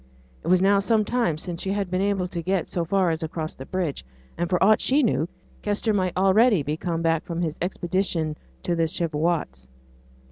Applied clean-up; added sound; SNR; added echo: none; none; none; none.